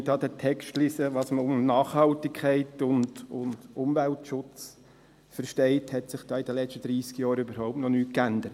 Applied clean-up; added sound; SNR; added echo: none; none; none; none.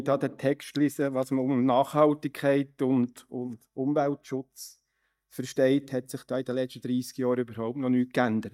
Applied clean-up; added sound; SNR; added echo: neural mask model DeepFilterNet 3.